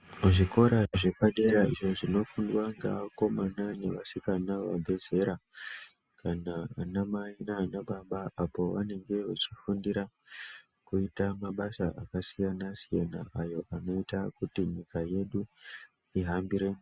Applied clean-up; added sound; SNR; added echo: none; none; none; none.